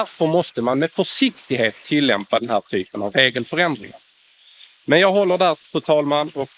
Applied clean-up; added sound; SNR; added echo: neural mask model Resemble Enhance denoiser.